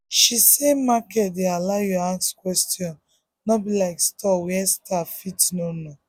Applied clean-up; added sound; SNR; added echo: none; none; none; none.